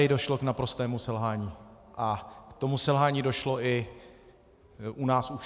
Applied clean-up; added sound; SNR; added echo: none; none; none; none.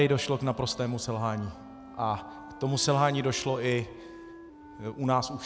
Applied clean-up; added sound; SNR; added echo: none; Wind instrument, woodwind instrument; 17 dB; none.